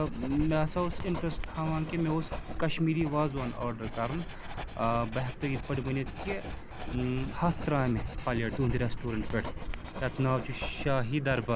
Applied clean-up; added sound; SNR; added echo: none; Writing; 5 dB; none.